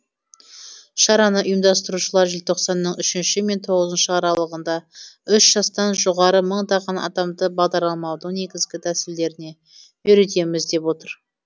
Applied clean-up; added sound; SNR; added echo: none; none; none; none.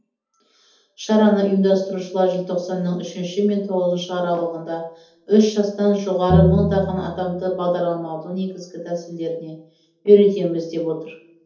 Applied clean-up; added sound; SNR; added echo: none; Piano; 1 dB; reverberation time 0.6 s.